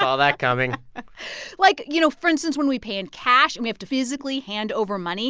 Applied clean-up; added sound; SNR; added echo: none; none; none; none.